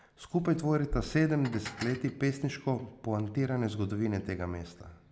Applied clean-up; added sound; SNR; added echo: none; Dishes, pots, and pans; 14 dB; none.